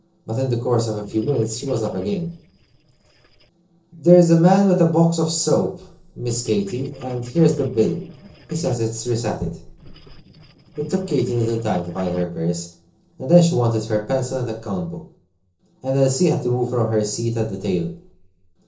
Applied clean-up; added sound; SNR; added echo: neural separator model SepFormer DNS4.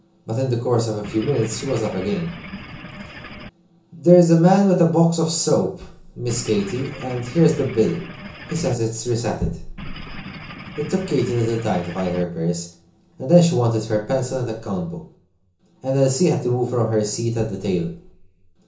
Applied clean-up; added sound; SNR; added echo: none; Engine / Boat, Water vehicle; 14 dB; reverberation time 0.7 s.